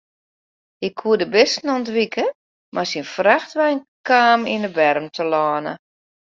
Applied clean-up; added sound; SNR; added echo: none; none; none; none.